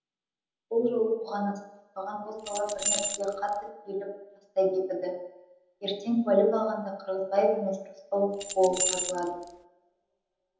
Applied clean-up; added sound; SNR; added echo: none; Keys jangling; 3 dB; reverberation time 0.9 s.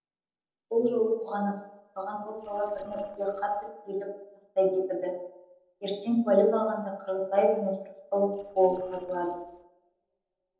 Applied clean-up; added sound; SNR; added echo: neural separator model SepFormer DNS4.